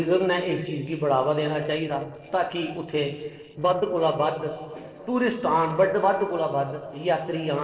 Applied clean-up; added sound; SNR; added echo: neural separator model SepFormer DNS4.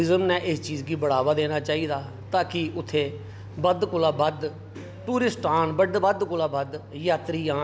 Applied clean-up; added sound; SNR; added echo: none; none; none; none.